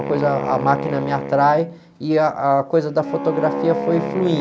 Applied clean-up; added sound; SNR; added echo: none; Wind instrument, woodwind instrument; 7 dB; none.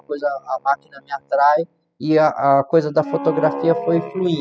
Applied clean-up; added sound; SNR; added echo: classical method spectral subtraction.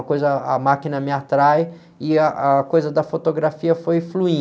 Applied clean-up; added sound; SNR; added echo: none; none; none; none.